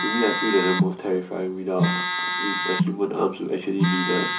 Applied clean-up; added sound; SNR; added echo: none; Telephone; 0 dB; reverberation time 0.5 s.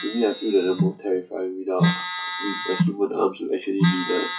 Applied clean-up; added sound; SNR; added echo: classical method WPE with log-MMSE.